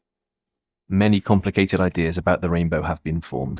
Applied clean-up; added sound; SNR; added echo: neural mask model DeepFilterNet 3.